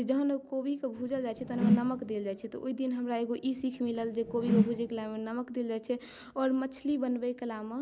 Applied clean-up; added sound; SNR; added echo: none; Whoosh, swoosh, swish; 0 dB; none.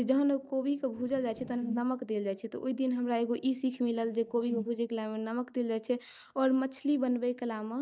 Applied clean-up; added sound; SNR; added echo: neural mask model DeepFilterNet 3.